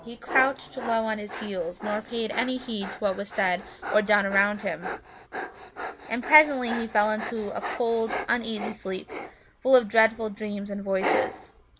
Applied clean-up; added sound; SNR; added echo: none; Dog; 9 dB; none.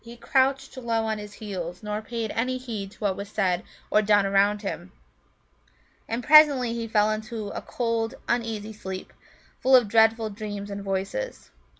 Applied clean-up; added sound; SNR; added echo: none; none; none; none.